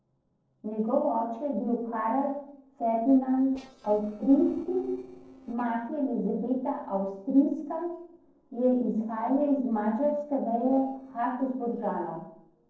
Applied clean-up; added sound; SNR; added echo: neural separator model SepFormer DNS4.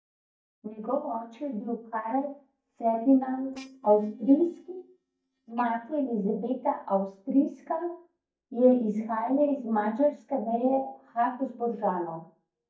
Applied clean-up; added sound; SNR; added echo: neural mask model DeepFilterNet 3.